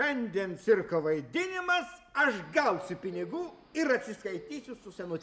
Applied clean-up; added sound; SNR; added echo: none; Subway, metro, underground; 18 dB; none.